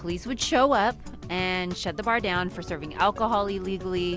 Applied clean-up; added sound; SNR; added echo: none; Telephone; 18 dB; none.